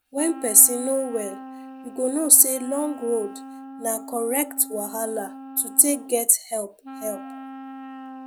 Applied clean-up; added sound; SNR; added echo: none; Wind instrument, woodwind instrument; 15 dB; none.